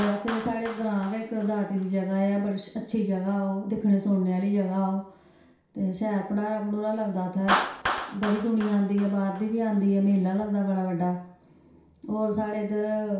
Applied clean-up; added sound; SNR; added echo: none; Clapping; 11 dB; reverberation time 0.6 s.